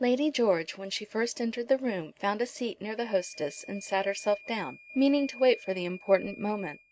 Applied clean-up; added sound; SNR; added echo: neural mask model RNNoise.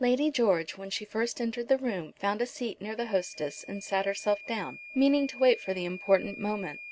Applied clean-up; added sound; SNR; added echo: none; Microwave oven / Alarm; 19 dB; none.